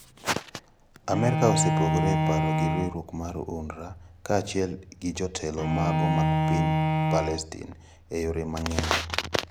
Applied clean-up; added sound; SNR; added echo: none; Bowed string instrument; -1 dB; none.